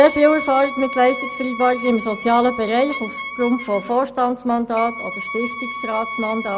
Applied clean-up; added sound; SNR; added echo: none; Wind instrument, woodwind instrument; 10 dB; none.